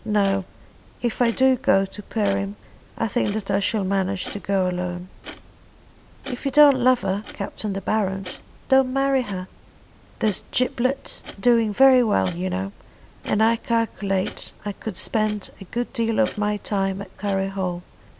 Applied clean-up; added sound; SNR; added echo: none; Clock; 19 dB; none.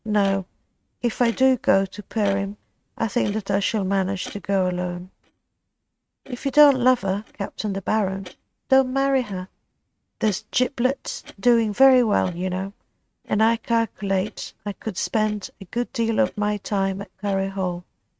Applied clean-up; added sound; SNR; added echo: neural mask model RNNoise.